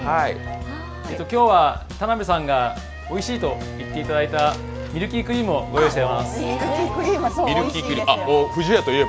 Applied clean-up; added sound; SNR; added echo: none; Bowed string instrument; 15 dB; none.